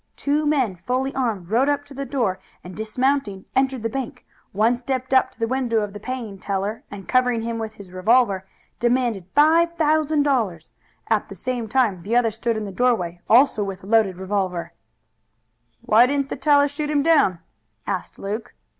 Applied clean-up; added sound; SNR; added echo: none; none; none; none.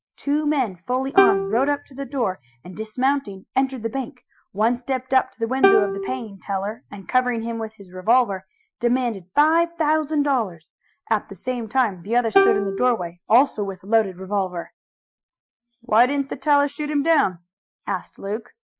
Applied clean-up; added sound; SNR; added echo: classical method Wiener filter.